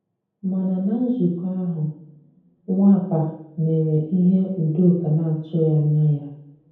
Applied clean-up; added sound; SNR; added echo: none; none; none; reverberation time 0.9 s.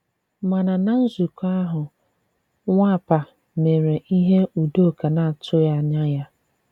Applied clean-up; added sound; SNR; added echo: none; none; none; none.